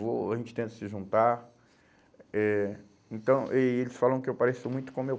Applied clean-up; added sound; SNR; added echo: none; none; none; none.